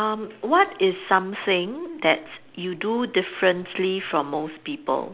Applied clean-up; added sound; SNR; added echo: none; none; none; none.